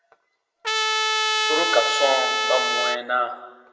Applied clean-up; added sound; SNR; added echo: none; Trumpet; -4 dB; reverberation time 1.4 s.